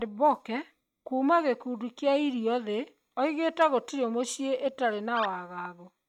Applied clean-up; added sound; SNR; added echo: neural mask model RNNoise.